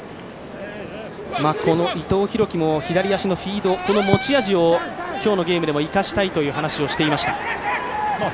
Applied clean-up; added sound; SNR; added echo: none; Cupboard open or close / Door; 8 dB; none.